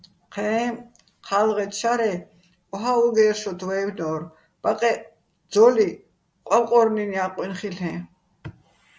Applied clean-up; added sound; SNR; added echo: none; none; none; none.